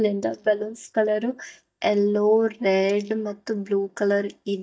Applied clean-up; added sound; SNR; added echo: neural mask model DeepFilterNet 3.